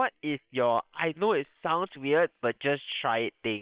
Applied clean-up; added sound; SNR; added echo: neural separator model SepFormer WHAM!.